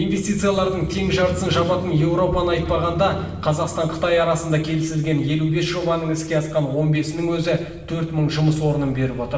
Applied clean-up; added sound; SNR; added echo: none; Motorcycle; 13 dB; reverberation time 1.0 s.